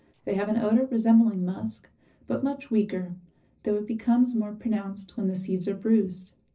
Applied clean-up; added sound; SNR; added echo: neural separator model SepFormer DNS4.